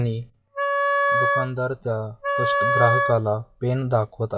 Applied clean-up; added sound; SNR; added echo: classical method log-MMSE.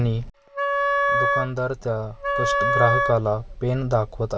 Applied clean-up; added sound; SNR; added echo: none; Wind instrument, woodwind instrument; -2 dB; none.